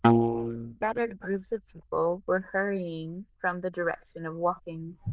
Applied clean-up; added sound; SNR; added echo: neural diffusion model UNIVERSE++.